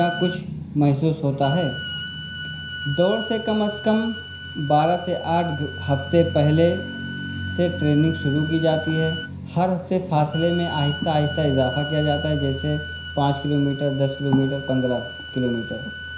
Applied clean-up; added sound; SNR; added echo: none; Bowed string instrument; 12 dB; reverberation time 0.5 s.